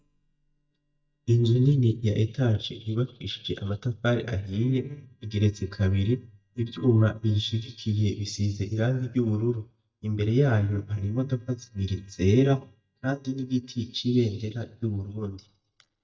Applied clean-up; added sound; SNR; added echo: neural mask model DeepFilterNet 3.